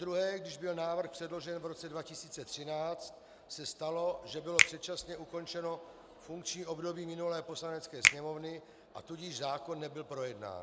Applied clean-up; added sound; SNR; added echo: none; Finger snapping; -3 dB; none.